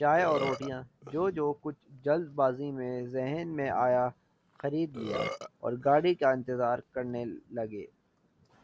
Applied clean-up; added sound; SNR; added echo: none; Burping, eructation; 14 dB; none.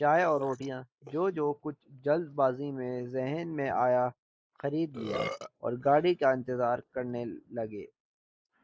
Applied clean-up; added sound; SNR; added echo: neural mask model Resemble Enhance denoiser.